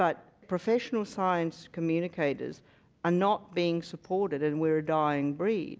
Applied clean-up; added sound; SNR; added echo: none; none; none; none.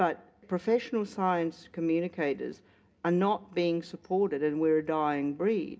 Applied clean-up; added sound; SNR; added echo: none; none; none; reverberation time 0.3 s.